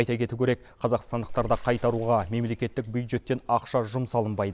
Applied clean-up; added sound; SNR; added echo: none; Bathtub (filling or washing) / Water / Splash, splatter; 13 dB; none.